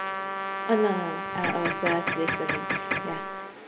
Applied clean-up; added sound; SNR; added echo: none; Printer + Trumpet; 0 dB; none.